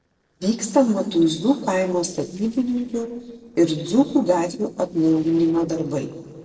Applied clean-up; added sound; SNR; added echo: neural separator model SepFormer DNS4.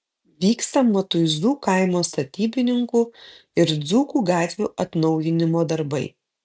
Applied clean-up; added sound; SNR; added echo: none; none; none; none.